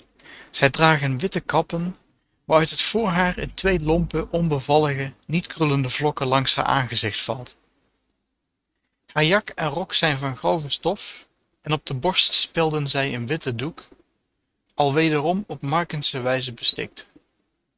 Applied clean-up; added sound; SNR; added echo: neural mask model RNNoise.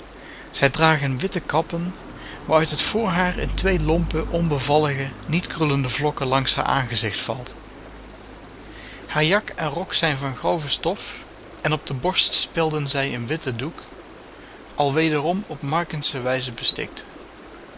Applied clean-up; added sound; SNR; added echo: none; Stream; 12 dB; none.